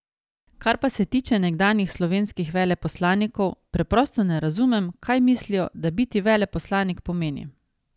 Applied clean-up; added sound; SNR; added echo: none; none; none; none.